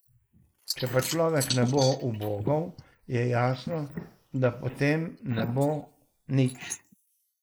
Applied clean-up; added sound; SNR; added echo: neural mask model Resemble Enhance denoiser.